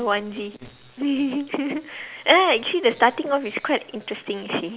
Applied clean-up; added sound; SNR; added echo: none; none; none; none.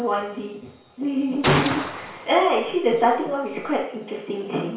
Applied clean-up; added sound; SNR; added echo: none; Gunshot, gunfire; 4 dB; reverberation time 0.6 s.